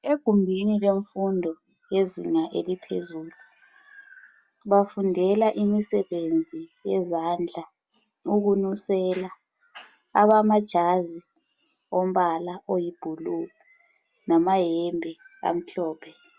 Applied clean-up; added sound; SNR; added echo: none; none; none; none.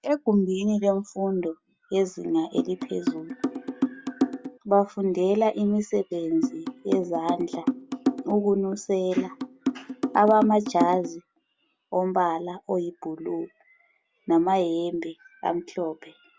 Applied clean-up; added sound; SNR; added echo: none; Drum; 3 dB; none.